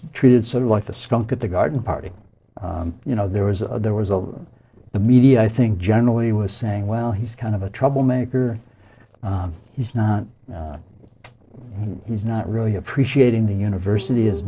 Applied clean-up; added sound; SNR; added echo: neural separator model SepFormer DNS4.